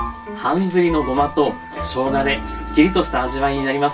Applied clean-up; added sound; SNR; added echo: none; Wind instrument, woodwind instrument; 18 dB; reverberation time 0.1 s.